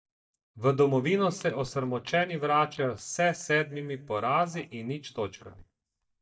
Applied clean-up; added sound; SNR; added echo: neural mask model DeepFilterNet 3.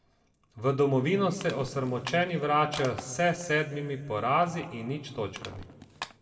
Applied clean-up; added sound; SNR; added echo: none; Crushing; 18 dB; reverberation time 1.5 s.